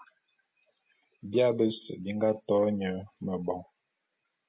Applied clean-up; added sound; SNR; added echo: none; none; none; none.